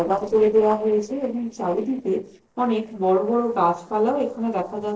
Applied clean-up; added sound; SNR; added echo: neural separator model SepFormer DNS4.